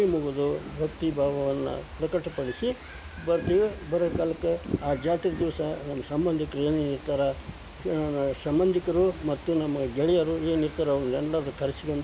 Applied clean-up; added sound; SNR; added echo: none; Fireworks / Ocean; 13 dB; none.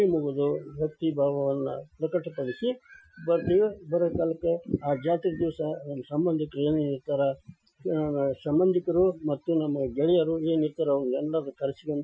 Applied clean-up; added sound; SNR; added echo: classical method Wiener filter.